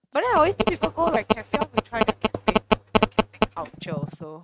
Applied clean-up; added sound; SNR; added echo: neural mask model RNNoise.